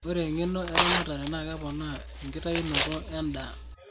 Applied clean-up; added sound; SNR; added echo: none; Tearing; -3 dB; none.